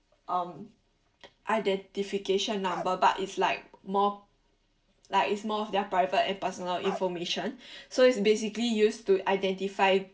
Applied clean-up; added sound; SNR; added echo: neural separator model SepFormer DNS4.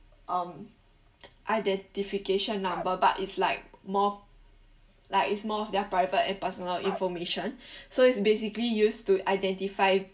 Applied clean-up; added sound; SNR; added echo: none; Bark; 14 dB; reverberation time 0.2 s.